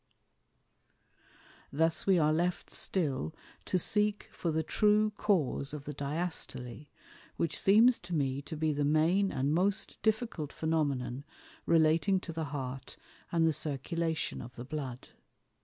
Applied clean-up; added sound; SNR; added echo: none; none; none; none.